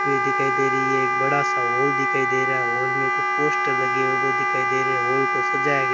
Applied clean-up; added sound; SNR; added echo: none; Wind instrument, woodwind instrument; -5 dB; none.